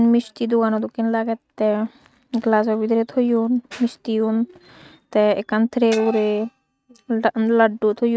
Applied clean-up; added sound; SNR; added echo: neural mask model RNNoise.